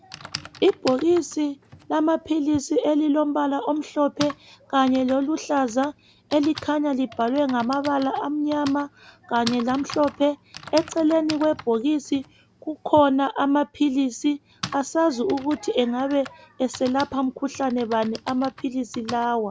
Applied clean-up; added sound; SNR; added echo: none; Typing; 18 dB; none.